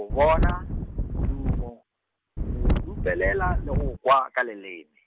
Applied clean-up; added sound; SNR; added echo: none; Wind; -2 dB; none.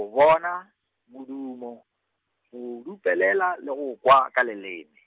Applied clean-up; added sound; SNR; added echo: none; none; none; none.